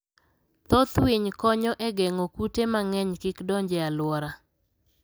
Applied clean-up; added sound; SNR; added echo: none; none; none; none.